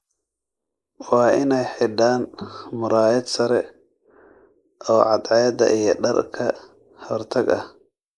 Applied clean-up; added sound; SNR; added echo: neural mask model Resemble Enhance denoiser.